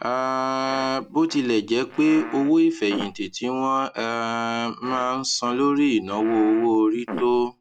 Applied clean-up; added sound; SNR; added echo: none; Fart; 16 dB; none.